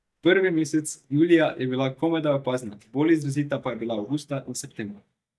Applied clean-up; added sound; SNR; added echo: neural mask model DeepFilterNet 3.